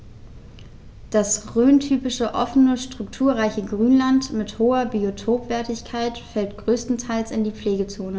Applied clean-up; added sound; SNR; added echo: none; none; none; none.